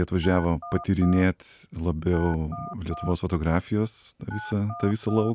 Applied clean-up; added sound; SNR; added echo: none; Telephone; 13 dB; none.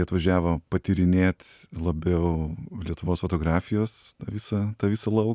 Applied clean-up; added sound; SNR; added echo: none; none; none; none.